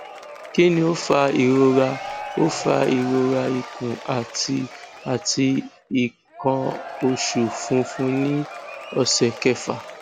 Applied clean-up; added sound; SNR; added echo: none; Applause / Crowd / Cheering; 13 dB; none.